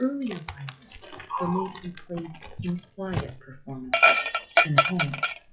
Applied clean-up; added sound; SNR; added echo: classical method WPE with log-MMSE.